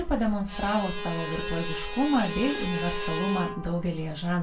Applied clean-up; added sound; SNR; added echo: none; Bowed string instrument; 7 dB; reverberation time 0.2 s.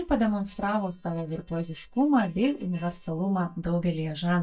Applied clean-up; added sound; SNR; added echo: neural mask model DeepFilterNet 3.